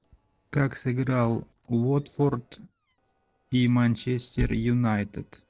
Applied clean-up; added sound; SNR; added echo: neural separator model SepFormer DNS4.